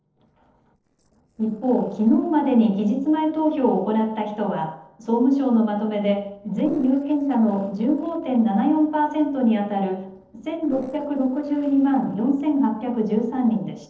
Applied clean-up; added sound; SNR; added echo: neural separator model SepFormer DNS4.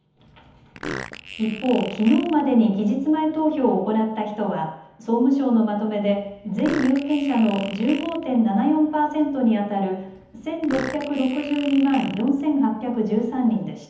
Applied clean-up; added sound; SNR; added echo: none; Fart; 16 dB; reverberation time 1.3 s.